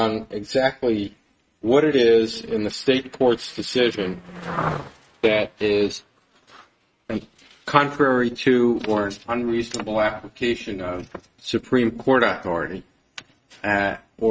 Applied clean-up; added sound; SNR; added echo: neural mask model RNNoise.